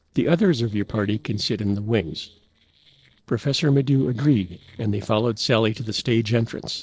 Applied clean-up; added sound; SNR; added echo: neural separator model SepFormer DNS4.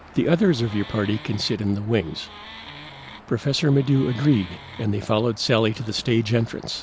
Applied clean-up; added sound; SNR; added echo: none; Wood + Car passing by / Traffic noise, roadway noise / Engine; 19 dB; none.